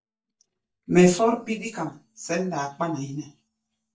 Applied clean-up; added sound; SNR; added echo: neural mask model DeepFilterNet 3.